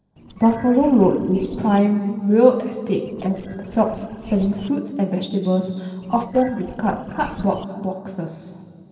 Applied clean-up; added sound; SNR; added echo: neural separator model SepFormer DNS4.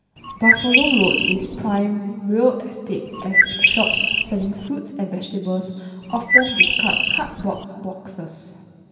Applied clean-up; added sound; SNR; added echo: none; Bird; -4 dB; reverberation time 2.4 s.